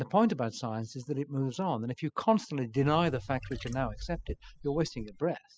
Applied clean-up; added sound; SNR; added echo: classical method spectral subtraction.